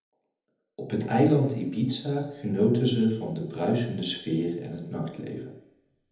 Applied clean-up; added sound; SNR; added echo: none; none; none; reverberation time 1.1 s.